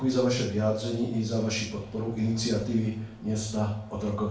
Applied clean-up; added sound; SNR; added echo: none; none; none; reverberation time 0.4 s.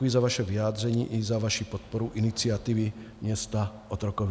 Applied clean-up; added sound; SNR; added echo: none; none; none; none.